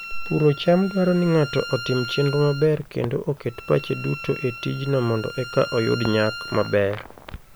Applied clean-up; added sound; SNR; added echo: none; Bowed string instrument; 14 dB; none.